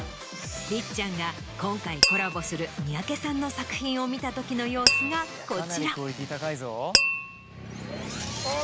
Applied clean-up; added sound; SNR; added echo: none; Glass; -3 dB; none.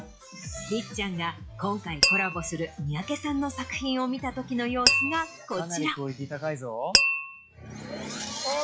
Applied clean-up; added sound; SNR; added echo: classical method log-MMSE.